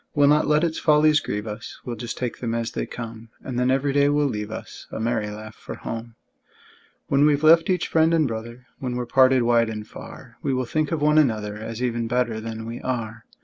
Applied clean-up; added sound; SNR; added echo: none; none; none; none.